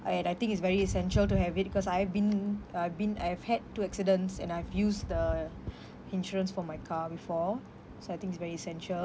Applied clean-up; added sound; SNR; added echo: none; none; none; none.